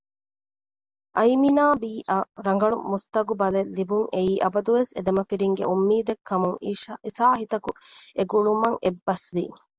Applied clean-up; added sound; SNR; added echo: none; none; none; none.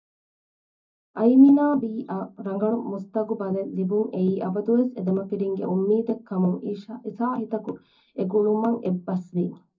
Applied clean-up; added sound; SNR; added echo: none; none; none; reverberation time 0.3 s.